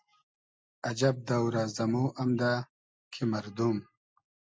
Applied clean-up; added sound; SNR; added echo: none; none; none; none.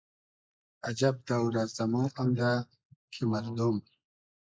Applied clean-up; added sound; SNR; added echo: neural mask model Resemble Enhance denoiser.